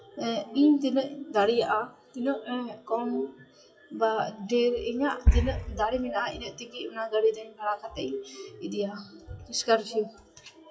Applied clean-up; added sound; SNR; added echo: classical method WPE with log-MMSE.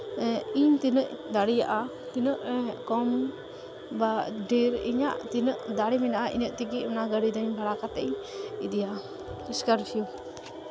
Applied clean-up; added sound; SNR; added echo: none; none; none; none.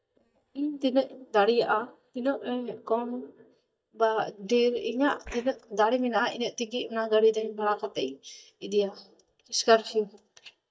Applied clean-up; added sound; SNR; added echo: neural mask model DeepFilterNet 3.